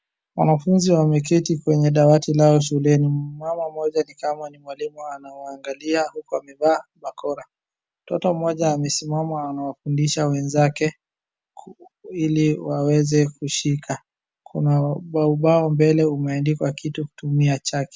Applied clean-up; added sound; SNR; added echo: none; none; none; none.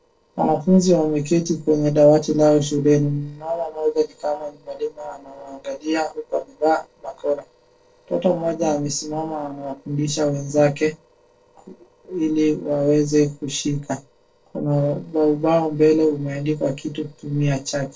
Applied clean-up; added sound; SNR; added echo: neural separator model SepFormer DNS4.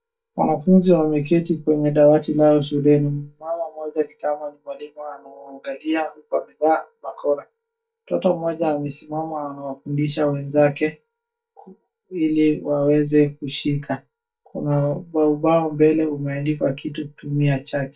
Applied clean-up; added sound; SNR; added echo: neural mask model DeepFilterNet 3.